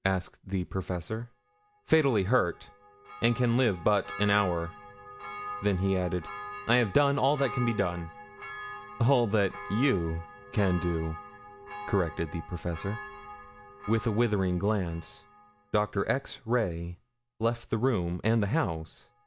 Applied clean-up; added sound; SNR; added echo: none; Church bell; 15 dB; none.